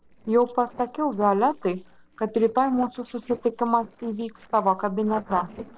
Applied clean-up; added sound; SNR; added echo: neural separator model SepFormer DNS4.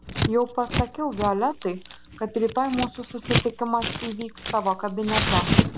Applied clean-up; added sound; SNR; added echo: none; Scissors; 1 dB; none.